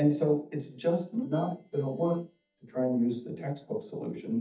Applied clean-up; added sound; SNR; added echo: neural mask model DeepFilterNet 3.